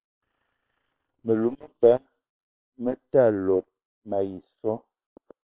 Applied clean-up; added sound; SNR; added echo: neural separator model SepFormer WHAM!.